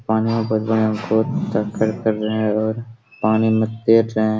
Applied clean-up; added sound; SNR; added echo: none; none; none; none.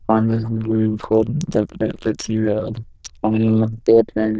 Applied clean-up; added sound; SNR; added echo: neural diffusion model UNIVERSE++.